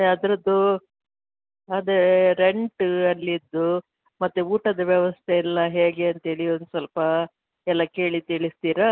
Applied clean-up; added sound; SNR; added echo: none; none; none; none.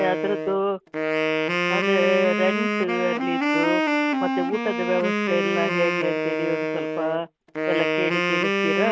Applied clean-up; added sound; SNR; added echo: none; Wind instrument, woodwind instrument; -2 dB; none.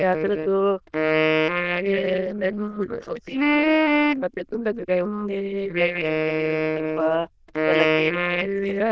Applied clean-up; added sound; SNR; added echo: neural diffusion model UNIVERSE++.